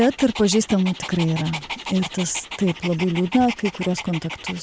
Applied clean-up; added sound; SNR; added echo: none; Dog; 11 dB; none.